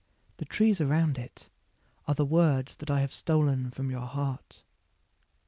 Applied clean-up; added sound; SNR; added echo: none; none; none; none.